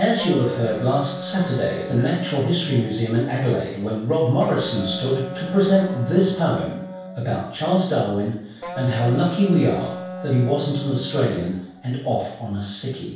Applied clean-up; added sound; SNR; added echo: none; Wind instrument, woodwind instrument; 12 dB; reverberation time 0.7 s.